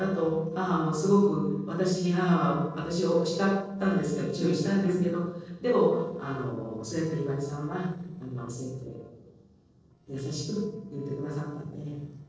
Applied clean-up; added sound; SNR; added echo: neural separator model SepFormer DNS4.